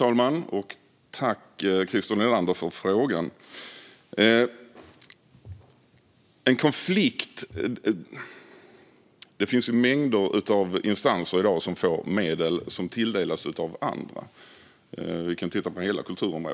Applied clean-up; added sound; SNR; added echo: none; none; none; none.